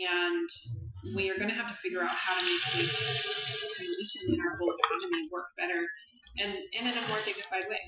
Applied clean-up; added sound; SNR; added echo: classical method Wiener filter.